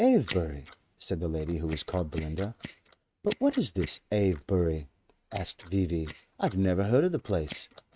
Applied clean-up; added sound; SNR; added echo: neural mask model RNNoise.